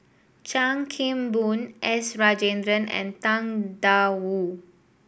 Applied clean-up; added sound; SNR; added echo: none; none; none; none.